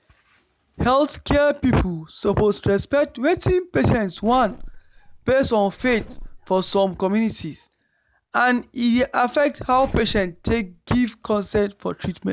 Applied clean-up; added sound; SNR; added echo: none; Zipper (clothing); 17 dB; none.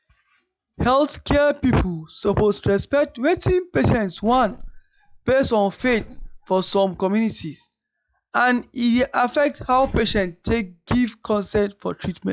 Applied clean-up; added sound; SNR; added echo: classical method log-MMSE.